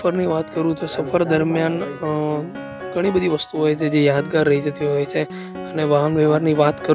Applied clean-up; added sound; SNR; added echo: none; Piano; 14 dB; none.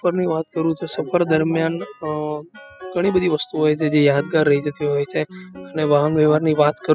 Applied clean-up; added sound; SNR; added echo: classical method spectral subtraction.